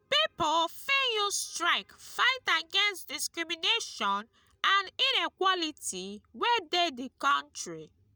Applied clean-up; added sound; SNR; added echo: none; none; none; none.